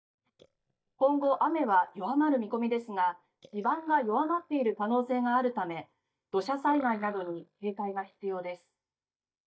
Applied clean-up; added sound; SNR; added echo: neural mask model DeepFilterNet 3.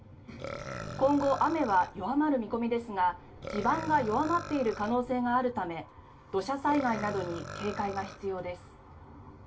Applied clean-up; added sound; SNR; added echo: none; Burping, eructation; 13 dB; reverberation time 0.2 s.